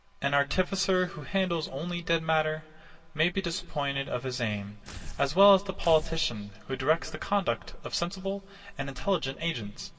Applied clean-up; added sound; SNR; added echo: none; Tearing; 12 dB; reverberation time 1.6 s.